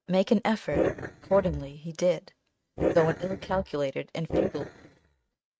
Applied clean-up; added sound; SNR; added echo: neural mask model RNNoise.